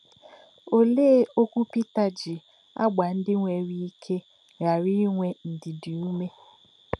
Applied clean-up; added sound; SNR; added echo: none; none; none; none.